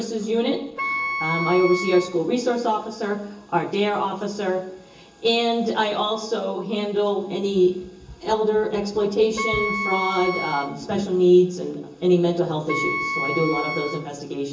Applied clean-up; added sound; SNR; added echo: none; Wind instrument, woodwind instrument; 7 dB; reverberation time 0.2 s.